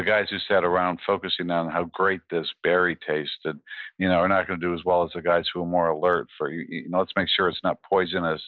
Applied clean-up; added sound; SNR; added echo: none; none; none; none.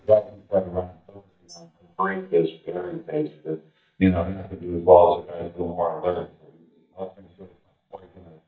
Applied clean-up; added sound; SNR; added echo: neural mask model DeepFilterNet 3.